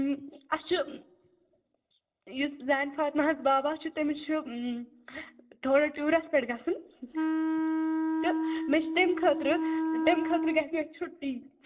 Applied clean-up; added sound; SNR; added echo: neural separator model SepFormer DNS4.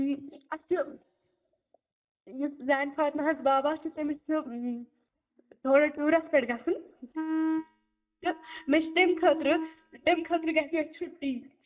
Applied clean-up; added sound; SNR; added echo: neural mask model DeepFilterNet 3.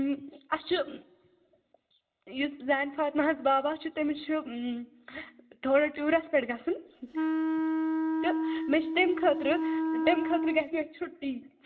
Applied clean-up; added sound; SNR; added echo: none; Wind instrument, woodwind instrument; 0 dB; reverberation time 0.3 s.